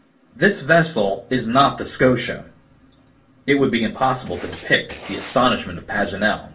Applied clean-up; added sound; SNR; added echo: none; Writing; 17 dB; reverberation time 0.3 s.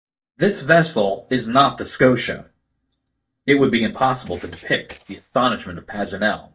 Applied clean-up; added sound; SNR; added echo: neural mask model DeepFilterNet 3.